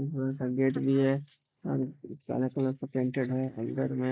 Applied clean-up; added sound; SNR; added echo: neural mask model Resemble Enhance denoiser.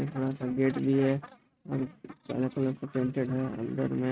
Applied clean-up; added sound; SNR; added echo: neural mask model RNNoise.